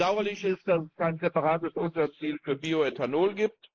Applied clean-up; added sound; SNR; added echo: neural mask model Resemble Enhance denoiser.